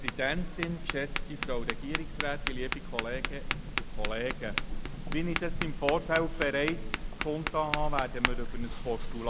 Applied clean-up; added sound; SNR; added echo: none; Tap; -2 dB; none.